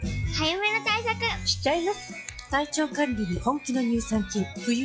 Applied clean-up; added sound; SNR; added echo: classical method log-MMSE.